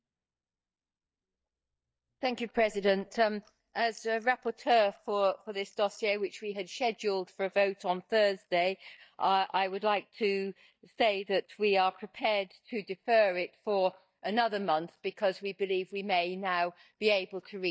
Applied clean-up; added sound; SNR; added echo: neural mask model DeepFilterNet 3.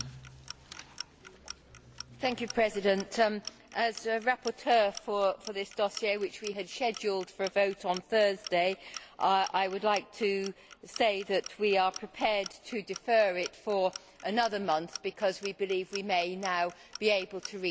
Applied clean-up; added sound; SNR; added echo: none; Clock; 18 dB; none.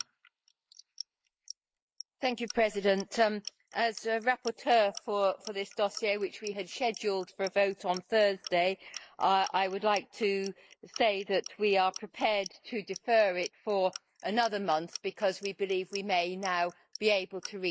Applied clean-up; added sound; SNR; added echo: neural mask model Resemble Enhance denoiser.